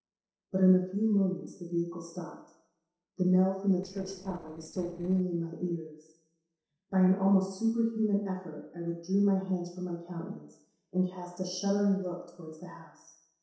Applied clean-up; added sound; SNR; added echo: neural separator model SepFormer DNS4.